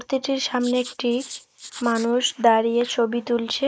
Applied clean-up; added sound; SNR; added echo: neural mask model Resemble Enhance denoiser.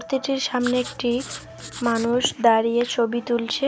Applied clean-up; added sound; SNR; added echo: none; Writing; 15 dB; none.